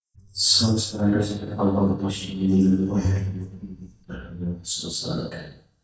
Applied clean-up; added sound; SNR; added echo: neural mask model DeepFilterNet 3.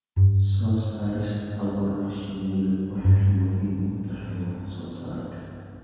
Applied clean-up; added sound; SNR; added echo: none; Bowed string instrument; -3 dB; reverberation time 2.0 s.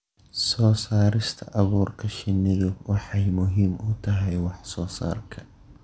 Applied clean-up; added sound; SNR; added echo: none; none; none; none.